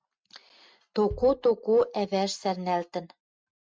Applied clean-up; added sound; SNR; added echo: neural mask model RNNoise.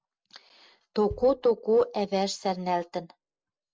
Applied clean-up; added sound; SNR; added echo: neural separator model SepFormer DNS4.